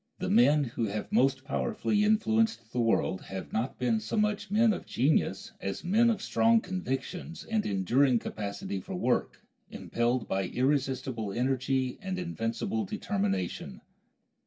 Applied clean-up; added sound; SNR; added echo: none; none; none; reverberation time 0.2 s.